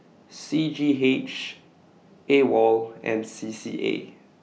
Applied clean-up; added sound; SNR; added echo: none; none; none; none.